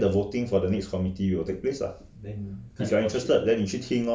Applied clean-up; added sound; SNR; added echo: none; none; none; none.